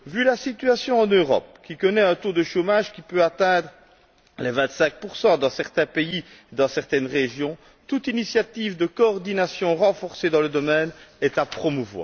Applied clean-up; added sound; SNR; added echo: none; none; none; none.